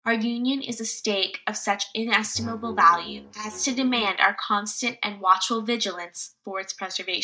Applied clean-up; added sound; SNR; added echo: neural mask model DeepFilterNet 3.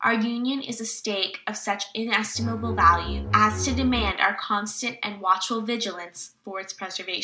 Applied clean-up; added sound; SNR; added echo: none; Bowed string instrument; 4 dB; none.